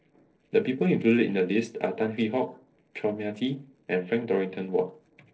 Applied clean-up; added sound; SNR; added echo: neural separator model SepFormer DNS4.